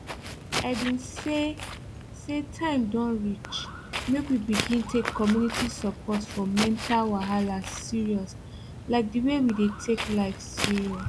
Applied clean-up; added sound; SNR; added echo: none; Walk, footsteps; 7 dB; none.